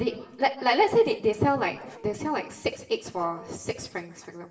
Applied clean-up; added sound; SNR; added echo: none; Bark; 19 dB; reverberation time 0.8 s.